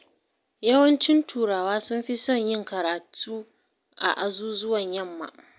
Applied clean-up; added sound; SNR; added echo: none; none; none; none.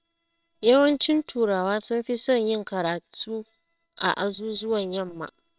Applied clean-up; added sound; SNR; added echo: neural separator model SepFormer WHAMR!.